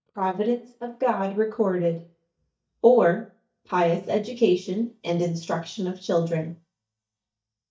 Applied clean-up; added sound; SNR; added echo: neural mask model DeepFilterNet 3.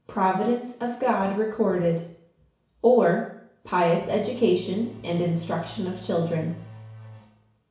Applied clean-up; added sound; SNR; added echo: none; Engine / Domestic sounds, home sounds; 19 dB; reverberation time 0.6 s.